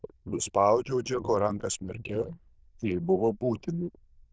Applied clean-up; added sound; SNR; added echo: neural diffusion model UNIVERSE++.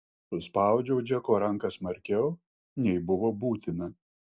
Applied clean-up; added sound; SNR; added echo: none; none; none; none.